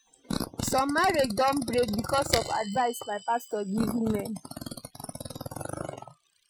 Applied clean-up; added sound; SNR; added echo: classical method Wiener filter.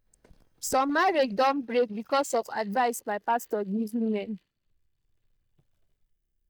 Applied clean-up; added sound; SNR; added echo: neural mask model DeepFilterNet 3.